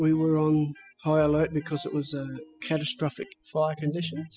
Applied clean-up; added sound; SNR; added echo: classical method spectral subtraction.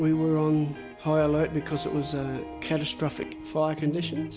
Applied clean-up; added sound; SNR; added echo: none; Harp + Electric guitar; 13 dB; none.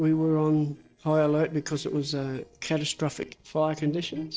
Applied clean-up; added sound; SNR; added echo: neural separator model SepFormer DNS4.